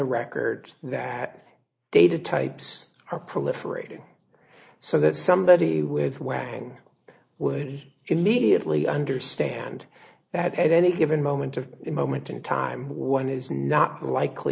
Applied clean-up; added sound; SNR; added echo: neural mask model Resemble Enhance denoiser.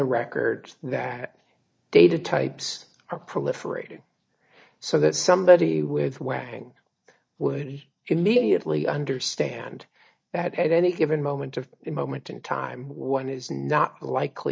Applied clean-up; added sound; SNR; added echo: neural mask model DeepFilterNet 3.